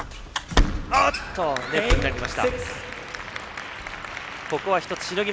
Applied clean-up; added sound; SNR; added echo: none; none; none; none.